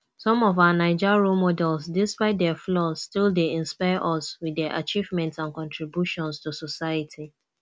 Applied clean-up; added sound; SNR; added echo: none; none; none; none.